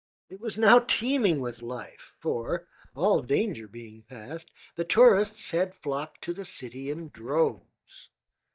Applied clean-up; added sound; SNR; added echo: neural mask model DeepFilterNet 3.